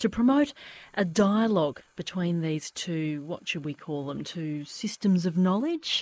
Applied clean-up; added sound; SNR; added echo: neural mask model Resemble Enhance denoiser.